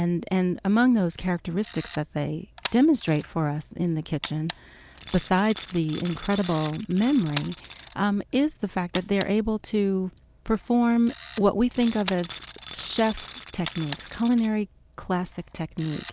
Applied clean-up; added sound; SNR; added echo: none; Tools + Camera; 17 dB; none.